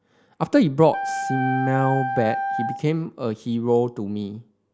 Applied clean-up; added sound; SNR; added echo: none; Wind instrument, woodwind instrument; 5 dB; none.